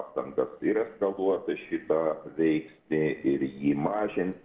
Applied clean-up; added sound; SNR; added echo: neural separator model SepFormer DNS4.